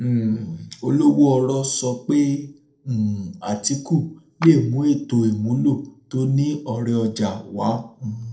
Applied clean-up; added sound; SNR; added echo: neural separator model SepFormer DNS4.